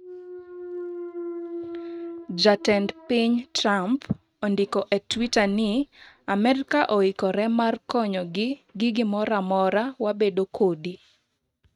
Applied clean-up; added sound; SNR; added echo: neural mask model RNNoise.